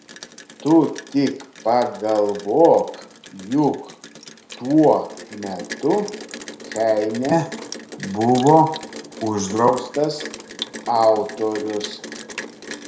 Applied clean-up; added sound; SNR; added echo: none; Rain; 15 dB; reverberation time 0.5 s.